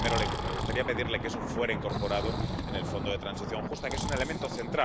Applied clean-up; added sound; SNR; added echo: none; Thunder + Breathing; -1 dB; none.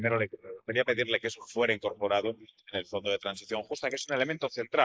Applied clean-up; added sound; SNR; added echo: neural mask model Resemble Enhance denoiser.